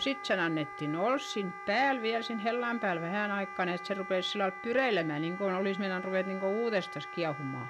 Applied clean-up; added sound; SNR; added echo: none; Wind instrument, woodwind instrument; 11 dB; none.